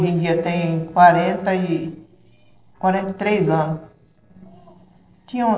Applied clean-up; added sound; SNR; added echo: neural separator model SepFormer DNS4.